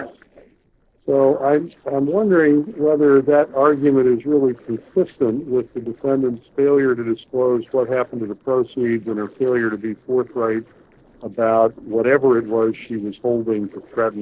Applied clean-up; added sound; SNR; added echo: neural separator model SepFormer DNS4.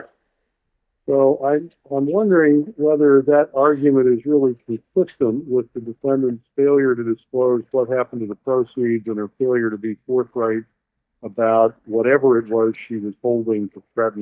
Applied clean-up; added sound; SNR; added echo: neural mask model DeepFilterNet 3.